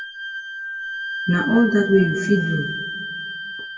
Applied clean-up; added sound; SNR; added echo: none; Wind instrument, woodwind instrument; 7 dB; reverberation time 1.6 s.